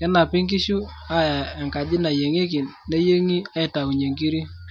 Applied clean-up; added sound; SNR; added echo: none; none; none; none.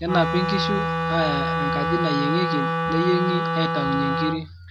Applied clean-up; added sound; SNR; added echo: none; Wind instrument, woodwind instrument; -1 dB; none.